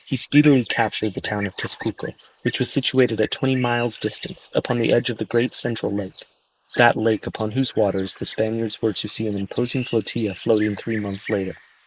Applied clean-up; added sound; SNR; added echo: neural mask model Resemble Enhance denoiser.